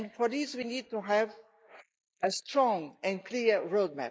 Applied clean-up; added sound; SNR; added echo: neural mask model Resemble Enhance denoiser.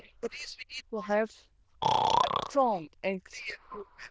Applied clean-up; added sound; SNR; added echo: neural diffusion model UNIVERSE++.